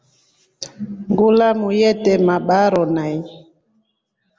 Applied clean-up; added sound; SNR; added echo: none; none; none; none.